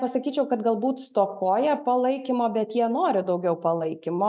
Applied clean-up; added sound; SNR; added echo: none; none; none; none.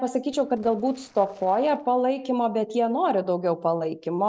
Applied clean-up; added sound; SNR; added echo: neural separator model SepFormer DNS4.